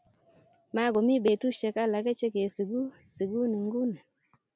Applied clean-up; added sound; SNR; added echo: none; none; none; none.